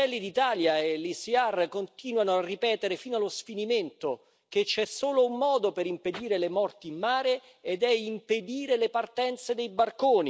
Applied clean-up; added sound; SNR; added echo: none; none; none; none.